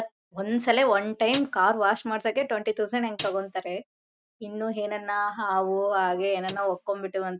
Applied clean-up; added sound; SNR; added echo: neural mask model RNNoise.